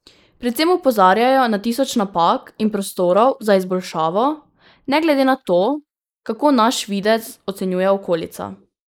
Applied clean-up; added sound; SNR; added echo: neural mask model Resemble Enhance denoiser.